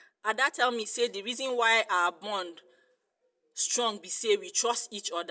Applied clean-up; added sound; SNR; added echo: none; none; none; none.